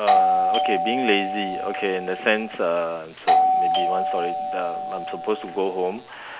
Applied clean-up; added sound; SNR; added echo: none; Doorbell; -3 dB; none.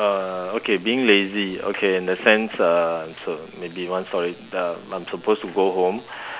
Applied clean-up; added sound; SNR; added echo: none; none; none; none.